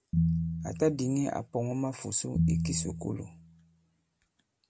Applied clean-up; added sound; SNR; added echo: none; Piano; -1 dB; none.